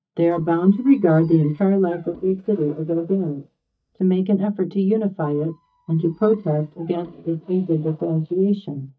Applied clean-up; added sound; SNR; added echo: neural mask model DeepFilterNet 3.